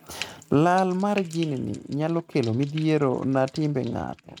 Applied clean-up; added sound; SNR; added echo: neural mask model RNNoise.